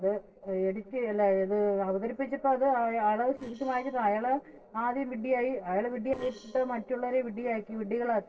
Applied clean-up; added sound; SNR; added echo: neural separator model SepFormer DNS4.